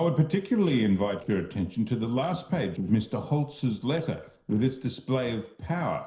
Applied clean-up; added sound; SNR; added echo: neural separator model SepFormer DNS4.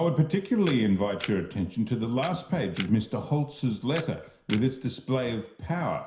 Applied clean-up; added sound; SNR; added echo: none; Camera; 16 dB; reverberation time 0.5 s.